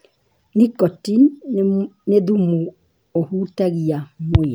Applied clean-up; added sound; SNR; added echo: none; none; none; none.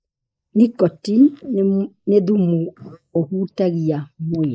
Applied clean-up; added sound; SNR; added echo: neural mask model Resemble Enhance denoiser.